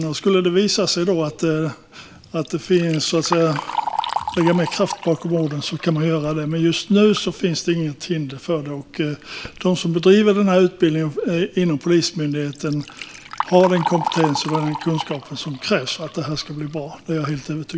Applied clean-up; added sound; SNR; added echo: none; Liquid; 12 dB; none.